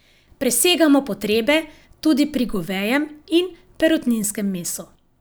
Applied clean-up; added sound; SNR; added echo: none; none; none; none.